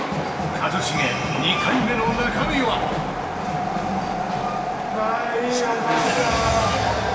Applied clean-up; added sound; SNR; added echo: none; Train; 3 dB; reverberation time 2.4 s.